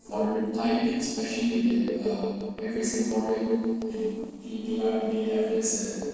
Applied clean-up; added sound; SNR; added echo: neural separator model SepFormer DNS4.